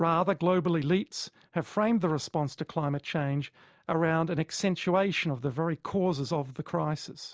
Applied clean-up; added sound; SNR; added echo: none; none; none; none.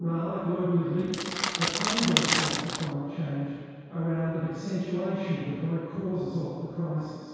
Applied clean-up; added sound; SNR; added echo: none; Crackle; -1 dB; reverberation time 2.0 s.